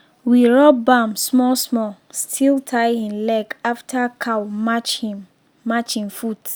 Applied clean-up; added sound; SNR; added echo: none; none; none; none.